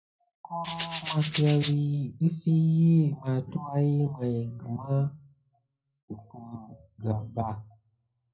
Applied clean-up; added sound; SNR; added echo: none; Rattle (instrument); 9 dB; reverberation time 0.3 s.